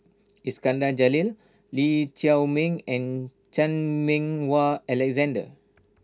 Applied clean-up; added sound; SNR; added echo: none; none; none; none.